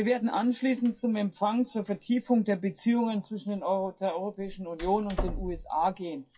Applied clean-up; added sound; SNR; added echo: classical method WPE with log-MMSE.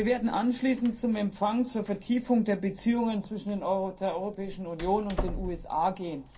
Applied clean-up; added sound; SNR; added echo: none; Door; 13 dB; reverberation time 0.3 s.